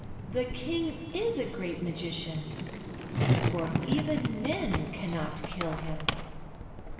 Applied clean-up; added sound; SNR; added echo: none; Skateboard; -1 dB; reverberation time 2.2 s.